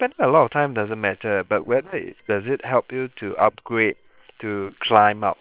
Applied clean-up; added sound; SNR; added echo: neural separator model SepFormer WHAM!.